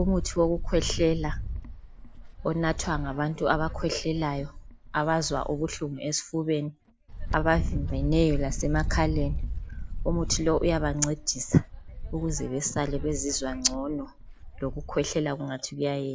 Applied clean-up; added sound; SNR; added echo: none; Wind; 5 dB; none.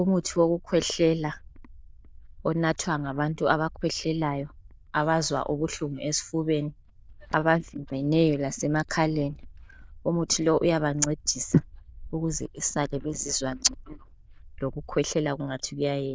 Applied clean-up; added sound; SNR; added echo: neural diffusion model UNIVERSE++.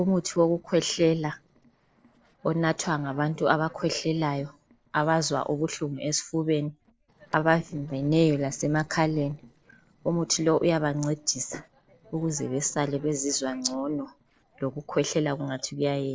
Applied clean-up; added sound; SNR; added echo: neural separator model SepFormer DNS4.